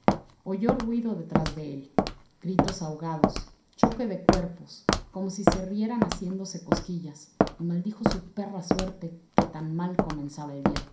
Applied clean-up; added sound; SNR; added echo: none; Walk, footsteps; -4 dB; reverberation time 0.5 s.